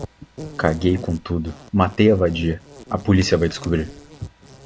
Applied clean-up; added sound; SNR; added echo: none; Insect; 18 dB; none.